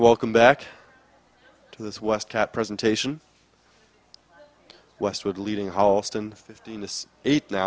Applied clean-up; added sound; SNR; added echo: none; none; none; none.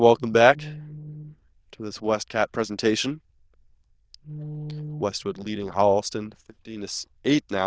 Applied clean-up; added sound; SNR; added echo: neural diffusion model UNIVERSE++.